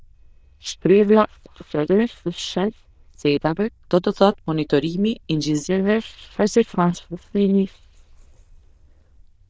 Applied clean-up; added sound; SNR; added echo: neural diffusion model UNIVERSE++.